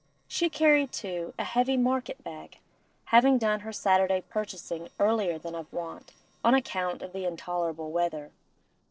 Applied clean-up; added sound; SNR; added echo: neural separator model SepFormer DNS4.